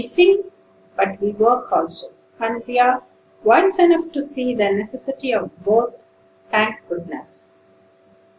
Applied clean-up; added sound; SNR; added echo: none; none; none; none.